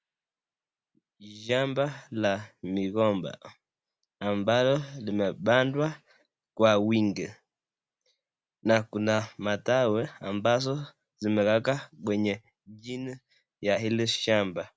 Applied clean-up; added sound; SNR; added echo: none; none; none; none.